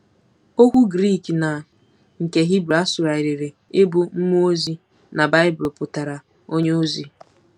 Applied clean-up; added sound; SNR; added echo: none; none; none; none.